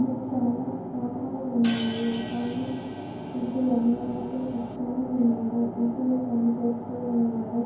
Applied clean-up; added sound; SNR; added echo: none; Hi-hat; 18 dB; reverberation time 0.9 s.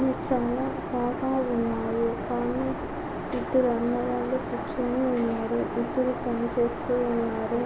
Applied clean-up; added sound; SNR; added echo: none; none; none; none.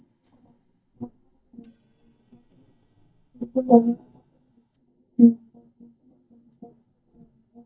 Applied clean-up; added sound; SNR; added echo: neural mask model DeepFilterNet 3.